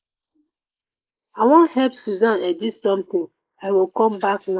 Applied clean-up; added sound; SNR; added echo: neural mask model Resemble Enhance denoiser.